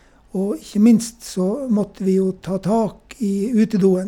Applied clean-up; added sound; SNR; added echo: none; none; none; none.